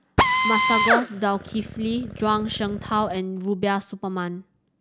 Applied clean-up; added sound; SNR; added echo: none; Drill; -2 dB; none.